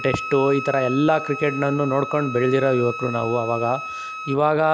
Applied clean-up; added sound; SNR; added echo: none; Wind instrument, woodwind instrument; 10 dB; none.